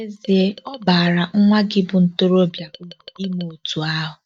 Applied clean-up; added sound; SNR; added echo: neural mask model DeepFilterNet 3.